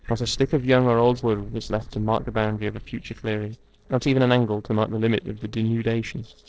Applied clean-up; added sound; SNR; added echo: neural separator model SepFormer DNS4.